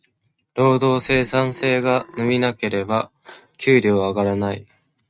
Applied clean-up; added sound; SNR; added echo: neural mask model RNNoise.